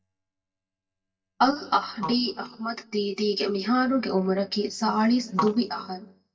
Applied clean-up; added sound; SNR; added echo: neural mask model DeepFilterNet 3.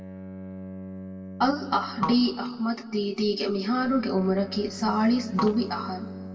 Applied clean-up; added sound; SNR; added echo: none; Bowed string instrument; 14 dB; reverberation time 1.4 s.